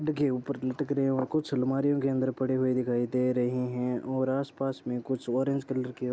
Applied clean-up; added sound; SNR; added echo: none; none; none; none.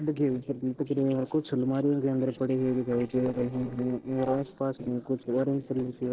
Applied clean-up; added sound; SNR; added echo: neural separator model SepFormer DNS4.